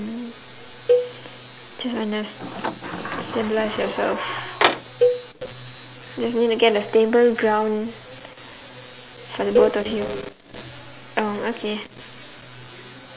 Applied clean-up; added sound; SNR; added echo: none; Sliding door + Cowbell; 1 dB; none.